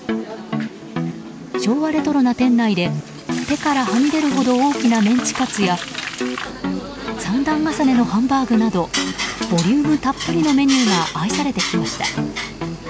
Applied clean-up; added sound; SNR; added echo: none; none; none; none.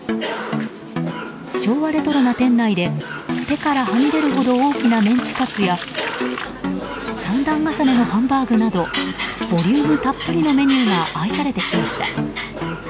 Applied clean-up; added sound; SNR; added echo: none; Cough; 13 dB; none.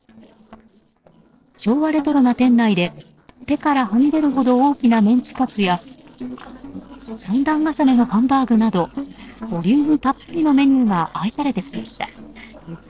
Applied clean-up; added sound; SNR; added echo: neural separator model SepFormer DNS4.